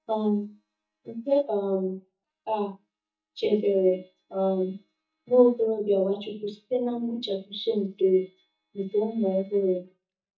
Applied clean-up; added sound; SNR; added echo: neural mask model DeepFilterNet 3.